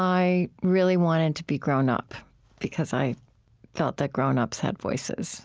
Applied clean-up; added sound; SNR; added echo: none; none; none; none.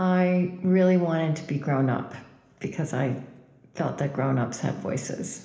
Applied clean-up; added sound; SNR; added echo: none; none; none; reverberation time 1.0 s.